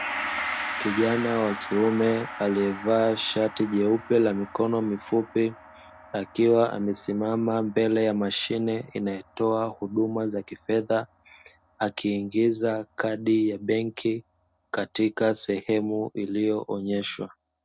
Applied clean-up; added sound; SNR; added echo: none; Gong; 14 dB; none.